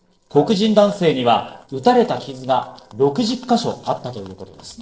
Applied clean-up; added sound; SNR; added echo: neural separator model SepFormer DNS4.